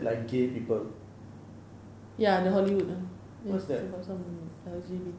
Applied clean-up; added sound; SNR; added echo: none; none; none; none.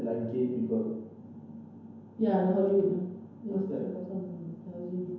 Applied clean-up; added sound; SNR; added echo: none; none; none; reverberation time 0.9 s.